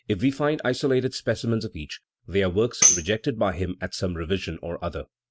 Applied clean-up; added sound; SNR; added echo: neural mask model RNNoise.